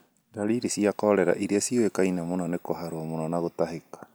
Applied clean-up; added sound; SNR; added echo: none; none; none; none.